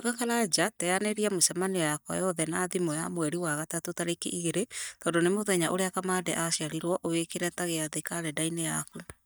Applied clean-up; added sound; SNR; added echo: neural mask model DeepFilterNet 3.